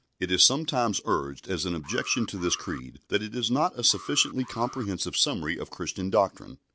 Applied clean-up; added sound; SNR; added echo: none; Alarm; 18 dB; none.